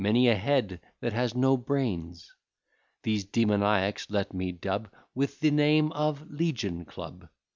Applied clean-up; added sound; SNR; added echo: none; none; none; none.